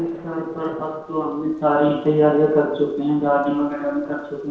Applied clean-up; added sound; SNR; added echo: neural separator model SepFormer DNS4.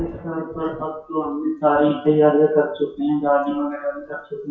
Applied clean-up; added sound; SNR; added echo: classical method WPE with log-MMSE.